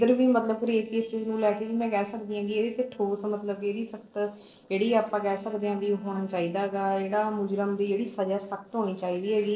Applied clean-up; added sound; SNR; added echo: neural separator model SepFormer DNS4.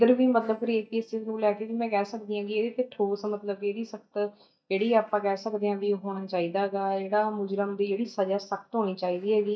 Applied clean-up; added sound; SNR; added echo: neural mask model DeepFilterNet 3.